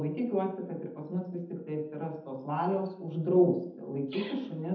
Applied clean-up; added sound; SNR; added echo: none; none; none; reverberation time 0.8 s.